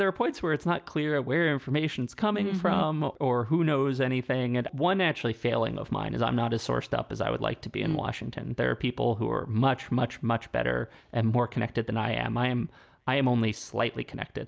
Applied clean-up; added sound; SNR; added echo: none; none; none; none.